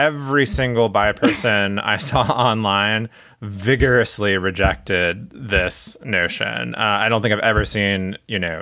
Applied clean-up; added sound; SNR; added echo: none; none; none; none.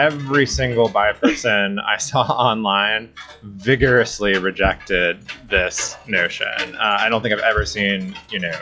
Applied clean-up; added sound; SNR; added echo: classical method log-MMSE.